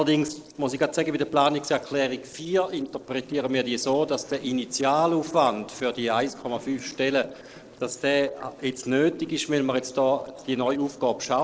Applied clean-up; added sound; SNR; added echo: neural separator model SepFormer DNS4.